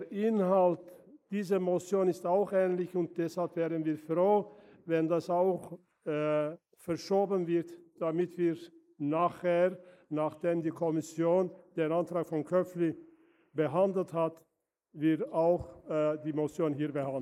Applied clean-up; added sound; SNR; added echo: neural mask model Resemble Enhance denoiser.